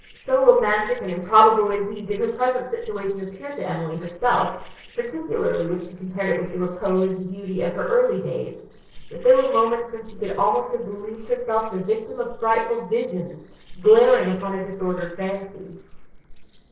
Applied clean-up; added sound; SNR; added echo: neural separator model SepFormer DNS4.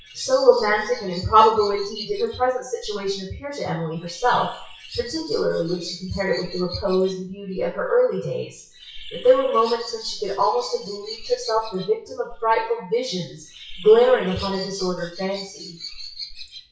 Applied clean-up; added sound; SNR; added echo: classical method WPE with log-MMSE.